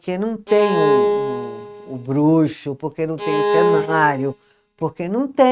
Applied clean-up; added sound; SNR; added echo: neural mask model RNNoise.